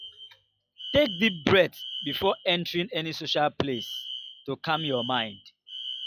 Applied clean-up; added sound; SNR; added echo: classical method log-MMSE.